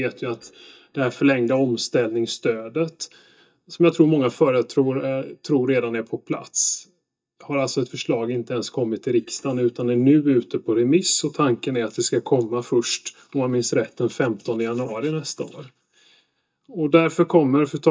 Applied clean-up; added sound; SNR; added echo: neural mask model DeepFilterNet 3.